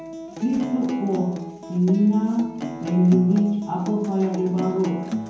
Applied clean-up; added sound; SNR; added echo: none; Acoustic guitar; 11 dB; reverberation time 0.9 s.